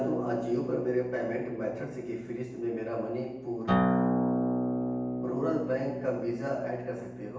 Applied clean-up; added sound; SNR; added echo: none; Acoustic guitar; -1 dB; reverberation time 0.9 s.